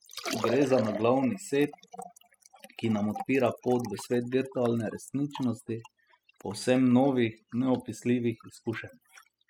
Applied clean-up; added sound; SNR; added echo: classical method spectral subtraction.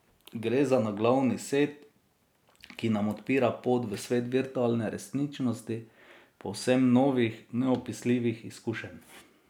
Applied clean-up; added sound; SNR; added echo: none; none; none; none.